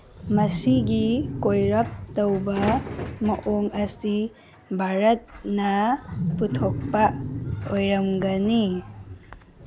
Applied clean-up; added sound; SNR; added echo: none; Wild animals; 8 dB; none.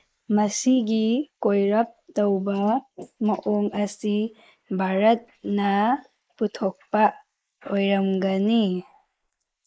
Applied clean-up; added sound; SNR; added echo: neural mask model Resemble Enhance denoiser.